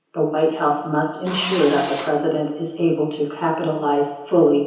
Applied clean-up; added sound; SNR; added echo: none; Engine / Drill; 7 dB; reverberation time 0.9 s.